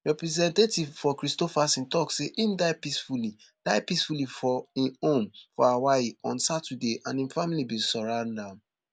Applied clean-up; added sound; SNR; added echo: none; none; none; none.